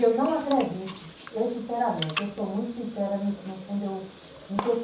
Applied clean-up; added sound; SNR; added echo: none; Bathtub (filling or washing) / Water; 10 dB; reverberation time 0.7 s.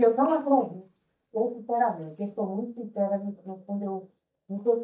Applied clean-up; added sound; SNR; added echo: neural mask model DeepFilterNet 3.